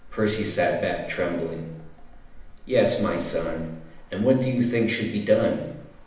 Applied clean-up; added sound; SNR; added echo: none; Traffic noise, roadway noise; 17 dB; reverberation time 0.8 s.